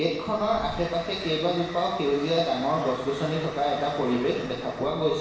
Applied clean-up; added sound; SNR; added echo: none; Train; 14 dB; reverberation time 0.9 s.